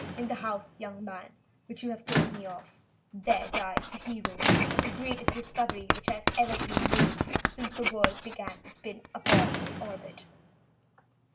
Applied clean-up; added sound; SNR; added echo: none; Squeak / Rattle / Slam + Writing; -5 dB; none.